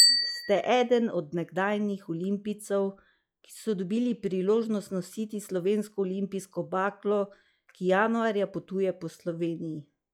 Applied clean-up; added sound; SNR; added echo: classical method log-MMSE.